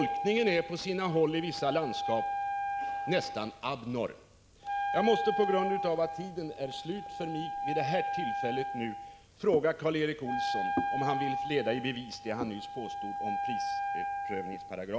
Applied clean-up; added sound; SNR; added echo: none; Wind instrument, woodwind instrument; 3 dB; none.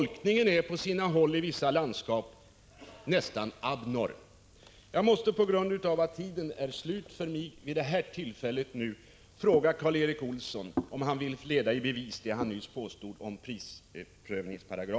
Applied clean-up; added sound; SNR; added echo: none; none; none; none.